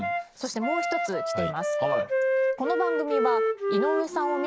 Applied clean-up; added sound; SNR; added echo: none; Wind instrument, woodwind instrument; -4 dB; none.